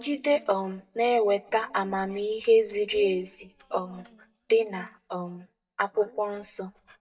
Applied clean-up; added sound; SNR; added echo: neural mask model DeepFilterNet 3.